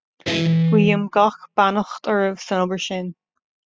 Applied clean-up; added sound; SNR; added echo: classical method spectral subtraction.